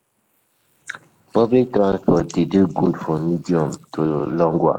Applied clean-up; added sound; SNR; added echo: neural mask model Resemble Enhance denoiser.